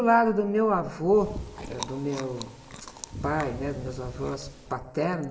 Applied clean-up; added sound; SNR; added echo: none; Chewing, mastication; 13 dB; reverberation time 2.9 s.